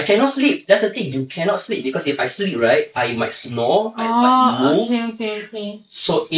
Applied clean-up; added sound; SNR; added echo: neural mask model Resemble Enhance denoiser.